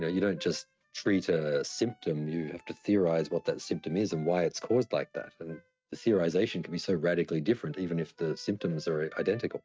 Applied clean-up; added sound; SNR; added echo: neural mask model RNNoise.